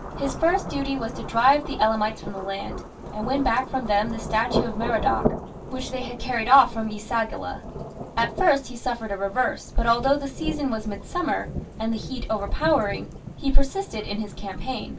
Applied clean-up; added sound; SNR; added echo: none; Rain / Thunderstorm; 10 dB; reverberation time 0.2 s.